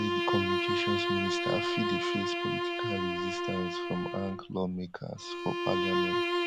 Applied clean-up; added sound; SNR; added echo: none; Bowed string instrument; -4 dB; none.